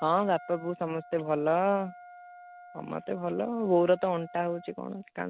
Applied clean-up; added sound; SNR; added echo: none; Wind instrument, woodwind instrument; 20 dB; none.